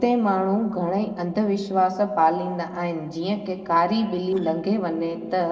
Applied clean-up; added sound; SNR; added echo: neural separator model SepFormer DNS4.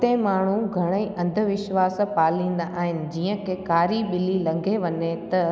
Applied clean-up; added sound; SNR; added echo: none; none; none; none.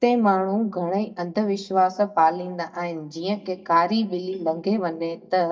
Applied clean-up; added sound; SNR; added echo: neural mask model DeepFilterNet 3.